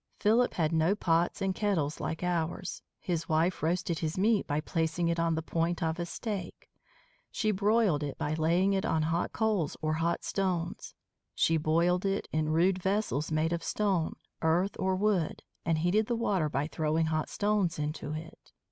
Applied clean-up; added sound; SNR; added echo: none; none; none; none.